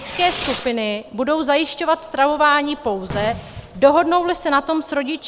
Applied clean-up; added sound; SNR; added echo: none; Fireworks; 14 dB; none.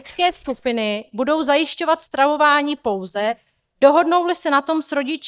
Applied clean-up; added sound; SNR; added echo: neural mask model DeepFilterNet 3.